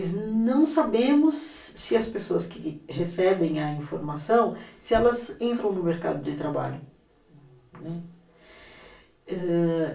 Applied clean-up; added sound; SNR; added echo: none; none; none; reverberation time 0.3 s.